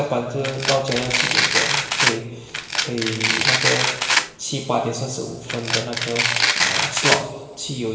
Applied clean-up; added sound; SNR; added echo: none; Domestic sounds, home sounds; -5 dB; reverberation time 1.0 s.